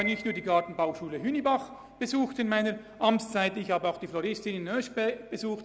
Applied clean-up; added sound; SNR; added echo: none; Piano; 16 dB; none.